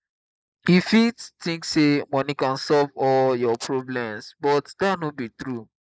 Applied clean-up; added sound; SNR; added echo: neural mask model Resemble Enhance denoiser.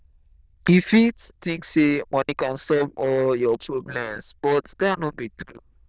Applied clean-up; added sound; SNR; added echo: neural diffusion model UNIVERSE++.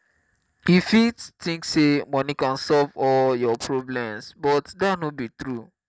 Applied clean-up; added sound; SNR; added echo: none; none; none; none.